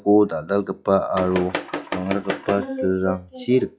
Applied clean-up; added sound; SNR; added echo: classical method log-MMSE.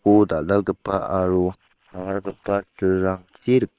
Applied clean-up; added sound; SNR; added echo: neural separator model SepFormer WHAM!.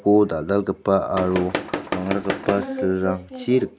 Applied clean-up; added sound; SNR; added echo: none; Tools; 5 dB; none.